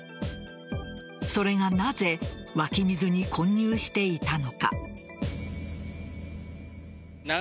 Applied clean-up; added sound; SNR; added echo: none; none; none; none.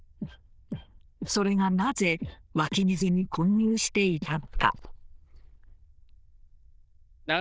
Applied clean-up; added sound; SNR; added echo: neural diffusion model UNIVERSE++.